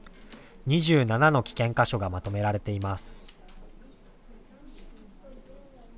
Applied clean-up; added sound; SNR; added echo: none; none; none; none.